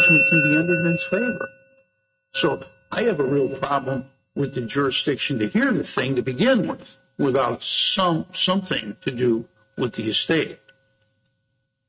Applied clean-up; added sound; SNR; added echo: neural mask model RNNoise.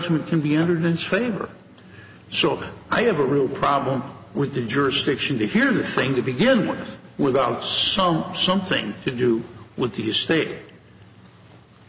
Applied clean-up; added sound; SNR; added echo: none; none; none; none.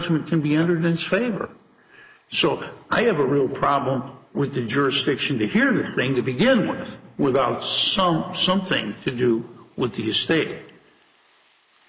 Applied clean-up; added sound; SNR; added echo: neural mask model Resemble Enhance denoiser.